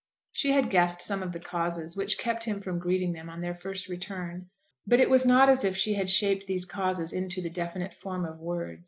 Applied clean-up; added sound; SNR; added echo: none; none; none; none.